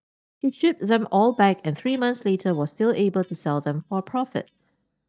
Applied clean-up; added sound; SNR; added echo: neural mask model DeepFilterNet 3.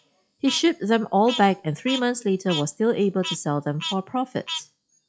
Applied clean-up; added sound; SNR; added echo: classical method log-MMSE.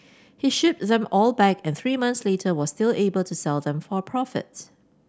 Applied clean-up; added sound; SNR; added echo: none; none; none; none.